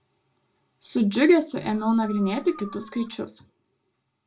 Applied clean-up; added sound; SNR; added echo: none; Dog; 18 dB; reverberation time 0.2 s.